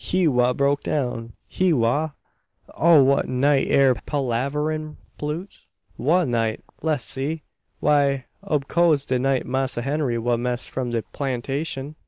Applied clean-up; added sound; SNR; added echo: none; none; none; none.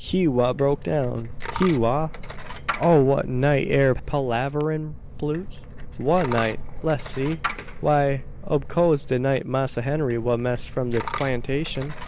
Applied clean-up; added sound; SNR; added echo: none; Coin (dropping); 9 dB; none.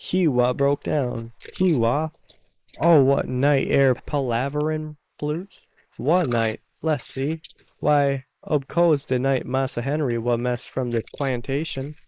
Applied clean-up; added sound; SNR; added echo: neural mask model Resemble Enhance denoiser.